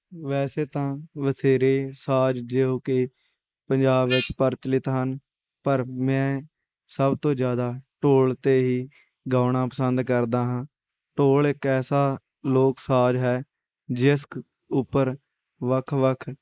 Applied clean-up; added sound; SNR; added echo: neural mask model Resemble Enhance denoiser.